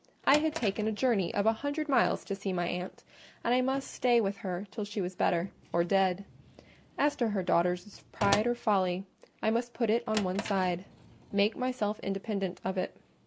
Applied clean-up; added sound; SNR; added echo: none; Drawer open or close; 15 dB; none.